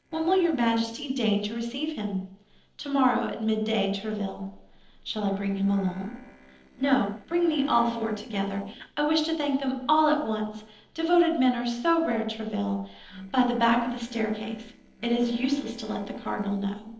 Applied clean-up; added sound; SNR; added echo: neural separator model SepFormer DNS4.